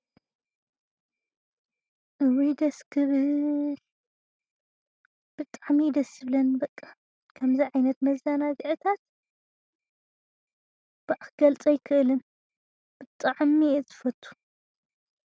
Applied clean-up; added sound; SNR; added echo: none; none; none; none.